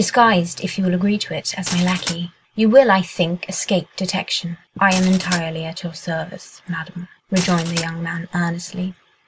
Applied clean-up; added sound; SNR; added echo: none; Glass; 10 dB; none.